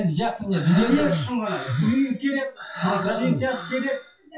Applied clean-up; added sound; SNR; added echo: classical method WPE with log-MMSE.